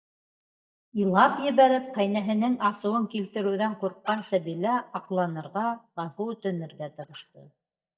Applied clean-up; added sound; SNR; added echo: neural mask model DeepFilterNet 3.